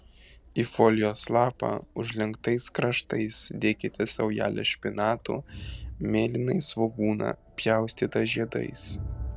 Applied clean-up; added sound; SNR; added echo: none; Crowd; 17 dB; none.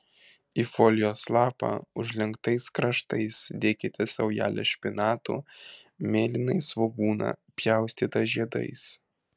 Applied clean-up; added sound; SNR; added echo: none; none; none; none.